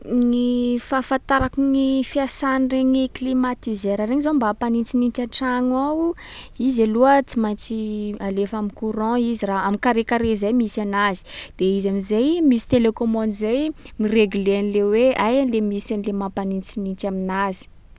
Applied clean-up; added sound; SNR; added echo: none; none; none; none.